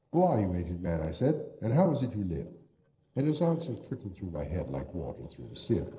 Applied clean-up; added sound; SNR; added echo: neural separator model SepFormer DNS4.